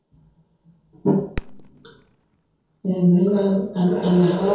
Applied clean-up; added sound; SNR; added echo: none; Fireworks; 19 dB; reverberation time 0.6 s.